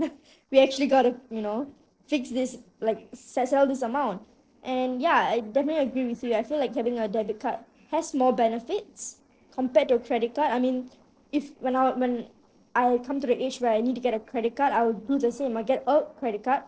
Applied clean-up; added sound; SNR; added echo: neural separator model SepFormer DNS4.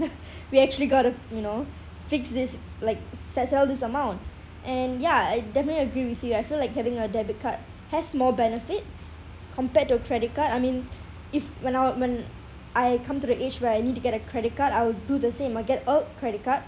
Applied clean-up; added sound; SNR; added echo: none; none; none; none.